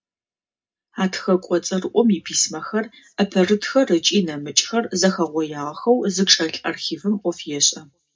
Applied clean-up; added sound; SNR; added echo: none; none; none; reverberation time 0.2 s.